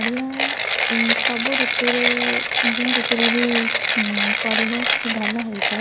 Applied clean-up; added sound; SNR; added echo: none; Mechanisms; -4 dB; none.